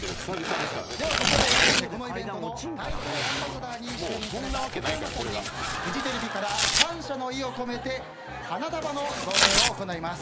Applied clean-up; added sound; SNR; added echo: none; Tearing; -3 dB; none.